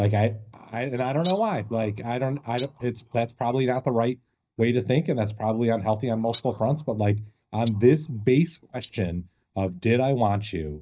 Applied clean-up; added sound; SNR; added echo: neural mask model DeepFilterNet 3.